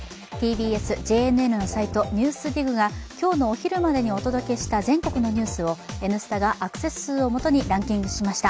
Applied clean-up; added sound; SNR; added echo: none; none; none; none.